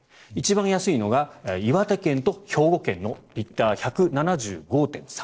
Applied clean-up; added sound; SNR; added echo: neural separator model SepFormer DNS4.